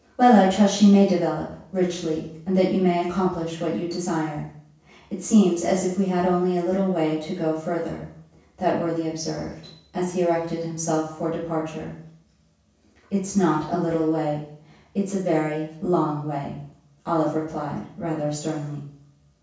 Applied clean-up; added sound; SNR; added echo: none; none; none; reverberation time 0.7 s.